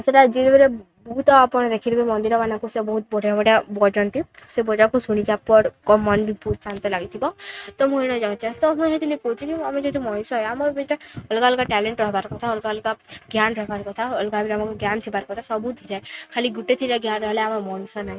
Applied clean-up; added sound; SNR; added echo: neural mask model RNNoise.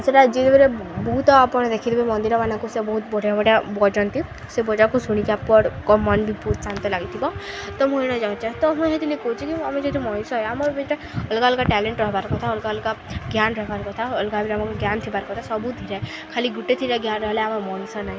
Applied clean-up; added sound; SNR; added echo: none; Wind instrument, woodwind instrument; 20 dB; none.